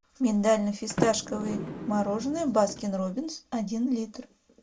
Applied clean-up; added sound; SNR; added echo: none; Sliding door; 7 dB; reverberation time 0.2 s.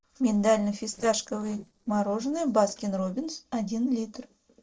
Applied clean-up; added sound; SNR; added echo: neural separator model SepFormer DNS4.